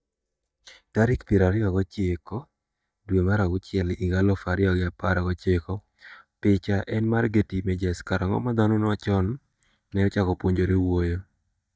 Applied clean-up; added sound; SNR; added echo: neural mask model DeepFilterNet 3.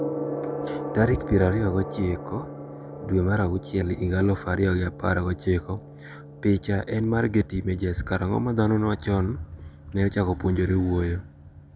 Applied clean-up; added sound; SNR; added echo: none; Gong; 12 dB; none.